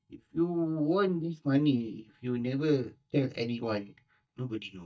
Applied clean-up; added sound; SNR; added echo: neural mask model DeepFilterNet 3.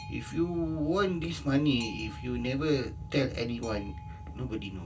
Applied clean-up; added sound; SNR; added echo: none; Boat, Water vehicle; 10 dB; reverberation time 0.2 s.